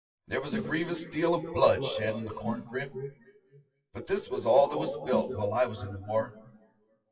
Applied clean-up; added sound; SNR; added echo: classical method WPE with log-MMSE.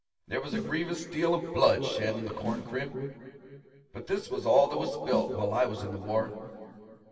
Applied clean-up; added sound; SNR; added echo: none; Snare drum; 13 dB; reverberation time 2.6 s.